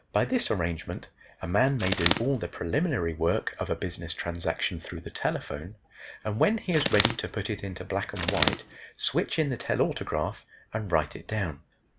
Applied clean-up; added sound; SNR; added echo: none; Bird; -1 dB; none.